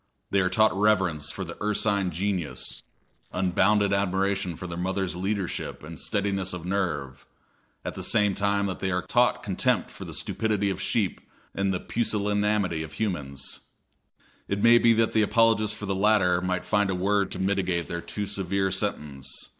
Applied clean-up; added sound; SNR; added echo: neural separator model SepFormer DNS4.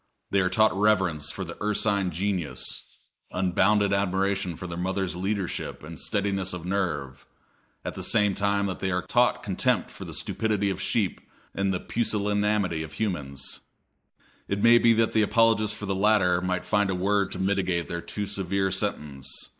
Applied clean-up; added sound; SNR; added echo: neural mask model Resemble Enhance denoiser.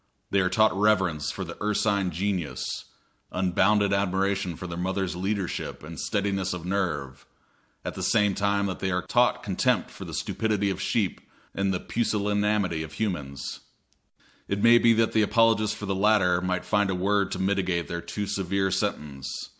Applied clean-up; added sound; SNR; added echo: none; none; none; none.